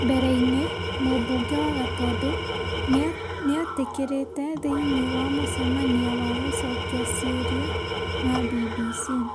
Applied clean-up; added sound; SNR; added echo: none; Tools; 2 dB; none.